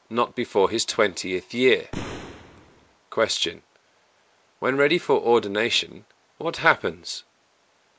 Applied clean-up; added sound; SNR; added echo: none; Boom; 12 dB; none.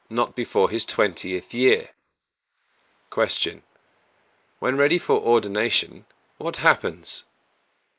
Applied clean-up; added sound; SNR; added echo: neural mask model Resemble Enhance denoiser.